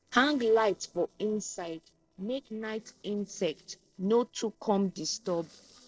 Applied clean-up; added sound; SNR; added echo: neural separator model SepFormer DNS4.